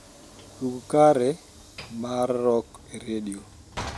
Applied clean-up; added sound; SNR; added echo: none; Sliding door / Train; 17 dB; none.